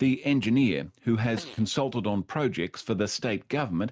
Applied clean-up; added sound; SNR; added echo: neural mask model RNNoise.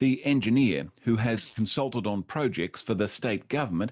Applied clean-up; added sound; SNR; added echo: neural mask model DeepFilterNet 3.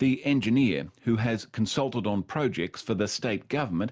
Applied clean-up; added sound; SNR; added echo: none; none; none; none.